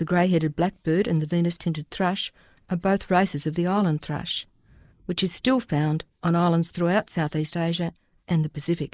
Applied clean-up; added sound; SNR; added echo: neural mask model Resemble Enhance denoiser.